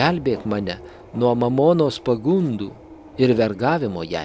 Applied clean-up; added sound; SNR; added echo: none; Subway, metro, underground; 20 dB; none.